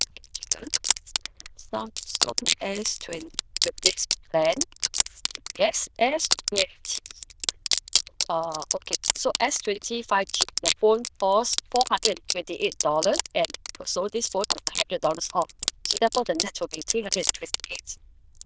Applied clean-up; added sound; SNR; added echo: neural diffusion model UNIVERSE++.